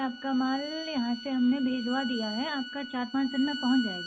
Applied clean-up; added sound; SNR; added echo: none; Bowed string instrument; 11 dB; none.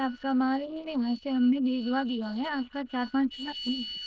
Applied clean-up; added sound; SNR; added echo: neural diffusion model UNIVERSE++.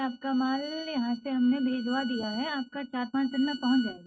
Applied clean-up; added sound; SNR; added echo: neural mask model RNNoise.